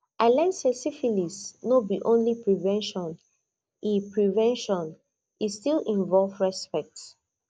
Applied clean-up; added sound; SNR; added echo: none; none; none; none.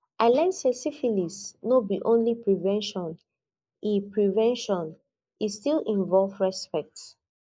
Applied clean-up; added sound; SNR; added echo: neural mask model Resemble Enhance denoiser.